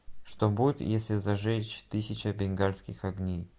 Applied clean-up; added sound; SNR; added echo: none; none; none; none.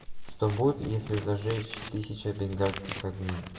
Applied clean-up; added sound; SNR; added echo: none; Scissors; 12 dB; reverberation time 1.1 s.